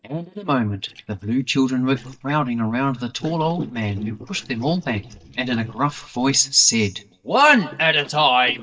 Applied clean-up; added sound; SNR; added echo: neural mask model DeepFilterNet 3.